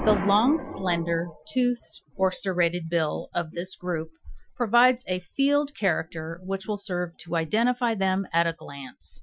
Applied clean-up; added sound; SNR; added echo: classical method Wiener filter.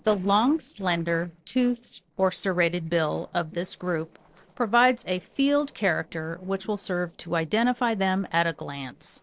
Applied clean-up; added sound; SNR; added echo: neural separator model SepFormer DNS4.